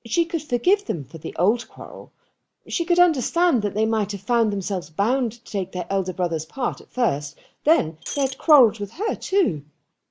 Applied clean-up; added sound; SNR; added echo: none; Shatter; 14 dB; none.